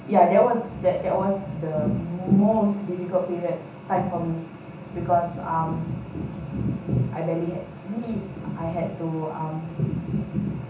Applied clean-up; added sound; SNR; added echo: none; none; none; reverberation time 0.6 s.